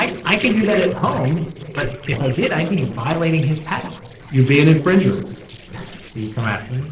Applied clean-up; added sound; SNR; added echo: neural separator model SepFormer DNS4.